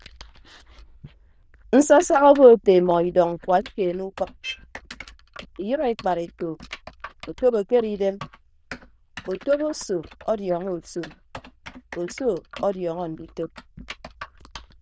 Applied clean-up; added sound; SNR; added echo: neural diffusion model UNIVERSE++.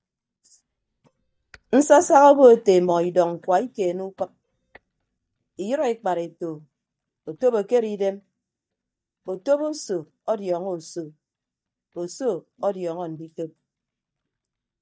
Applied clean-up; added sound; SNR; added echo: neural mask model DeepFilterNet 3.